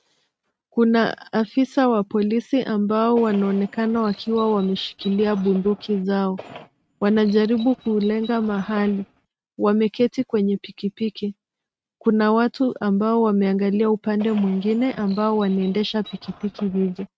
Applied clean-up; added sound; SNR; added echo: neural mask model RNNoise.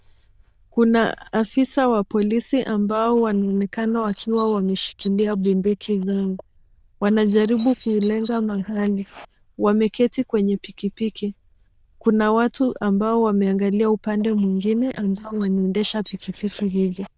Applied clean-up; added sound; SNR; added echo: neural diffusion model UNIVERSE++.